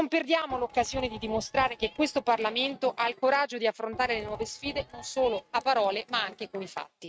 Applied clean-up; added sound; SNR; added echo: neural mask model RNNoise.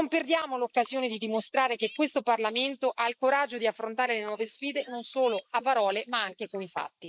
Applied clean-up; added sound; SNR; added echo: neural mask model Resemble Enhance denoiser.